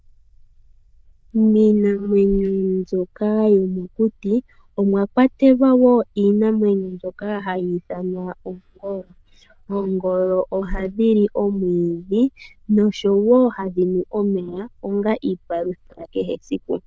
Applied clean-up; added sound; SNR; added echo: neural diffusion model UNIVERSE++.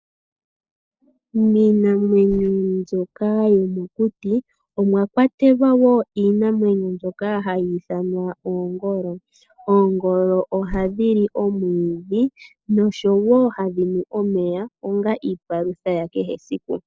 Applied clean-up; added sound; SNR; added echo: neural separator model SepFormer DNS4.